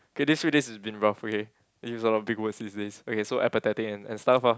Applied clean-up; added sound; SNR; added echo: none; none; none; none.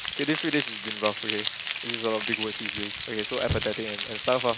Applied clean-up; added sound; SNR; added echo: none; Frying (food); -1 dB; none.